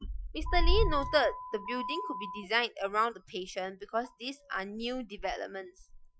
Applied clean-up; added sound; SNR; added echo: classical method Wiener filter.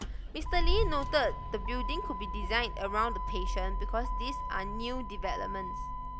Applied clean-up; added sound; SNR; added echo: none; Motor vehicle (road); -2 dB; none.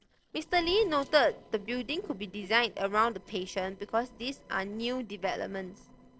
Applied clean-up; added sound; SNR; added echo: neural separator model SepFormer DNS4.